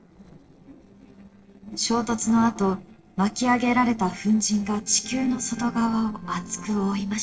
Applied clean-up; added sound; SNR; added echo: neural separator model SepFormer DNS4.